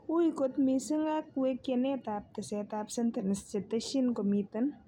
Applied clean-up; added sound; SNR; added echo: none; none; none; none.